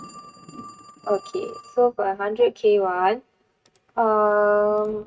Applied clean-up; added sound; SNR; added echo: neural mask model RNNoise.